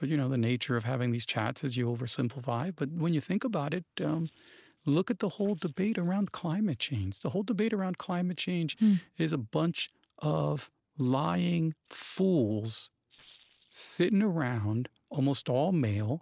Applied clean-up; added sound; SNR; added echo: neural separator model SepFormer DNS4.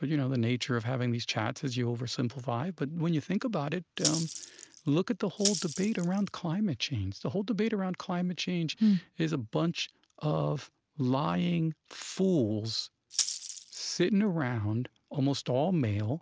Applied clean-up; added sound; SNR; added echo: none; Rattle (instrument); 7 dB; none.